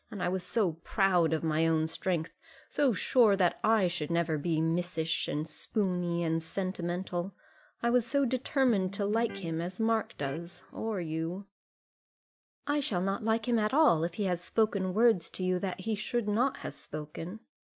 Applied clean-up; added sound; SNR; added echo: none; Electric guitar; 15 dB; none.